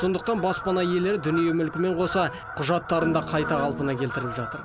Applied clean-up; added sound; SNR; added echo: none; Fowl + Guitar; 9 dB; none.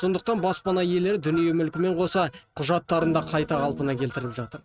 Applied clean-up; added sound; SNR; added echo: neural mask model RNNoise.